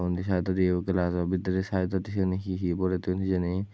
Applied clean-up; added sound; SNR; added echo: none; none; none; none.